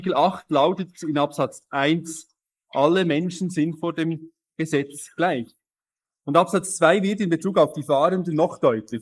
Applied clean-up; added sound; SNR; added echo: neural mask model Resemble Enhance denoiser.